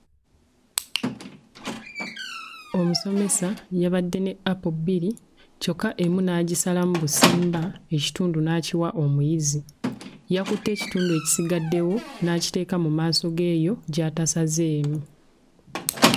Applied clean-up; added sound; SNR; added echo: none; Squeak; 8 dB; none.